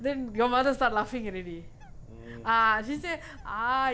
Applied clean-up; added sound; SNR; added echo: none; Bird; 16 dB; none.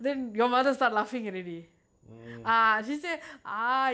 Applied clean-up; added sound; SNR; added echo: none; none; none; none.